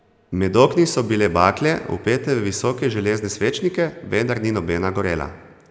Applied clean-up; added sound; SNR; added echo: none; none; none; none.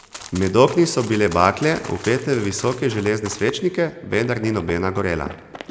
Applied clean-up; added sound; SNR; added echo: none; Run; 18 dB; none.